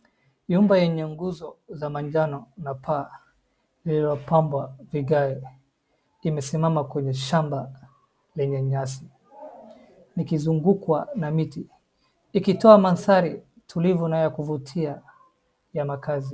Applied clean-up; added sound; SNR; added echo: none; none; none; none.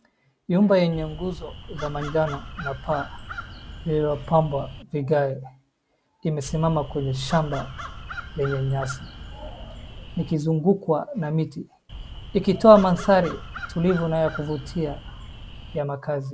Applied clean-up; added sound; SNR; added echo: none; Crow; 12 dB; none.